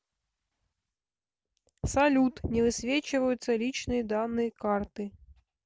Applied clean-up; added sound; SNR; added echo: none; none; none; none.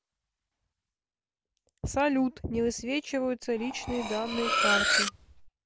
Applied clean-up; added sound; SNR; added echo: none; Cutlery, silverware; -3 dB; none.